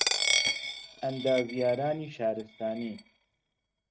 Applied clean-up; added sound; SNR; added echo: neural mask model RNNoise.